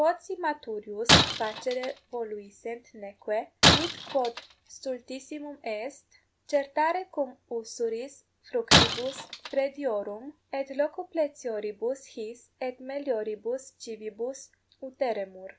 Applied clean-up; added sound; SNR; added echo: none; Shatter; -4 dB; none.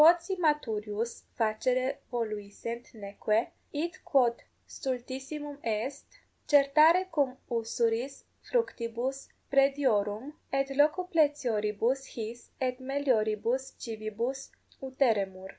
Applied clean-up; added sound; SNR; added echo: none; none; none; none.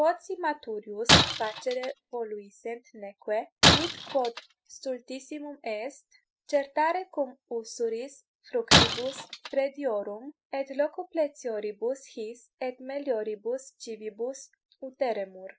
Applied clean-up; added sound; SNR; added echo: classical method spectral subtraction.